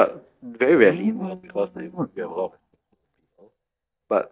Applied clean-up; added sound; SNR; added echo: neural mask model DeepFilterNet 3.